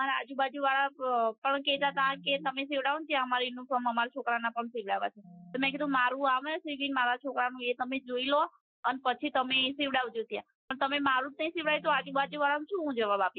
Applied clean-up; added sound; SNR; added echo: classical method Wiener filter.